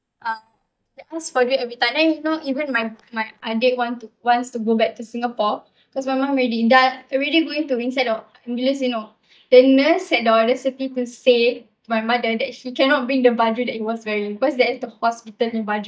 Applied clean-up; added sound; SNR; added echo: neural mask model DeepFilterNet 3.